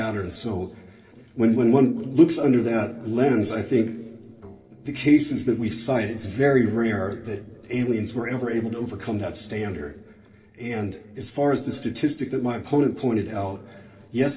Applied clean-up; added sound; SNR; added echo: neural separator model SepFormer DNS4.